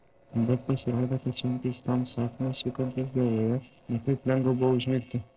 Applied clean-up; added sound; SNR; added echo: neural separator model SepFormer DNS4.